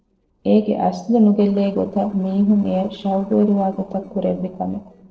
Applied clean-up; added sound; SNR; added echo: neural separator model SepFormer DNS4.